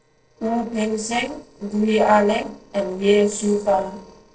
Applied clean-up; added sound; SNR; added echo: neural separator model SepFormer DNS4.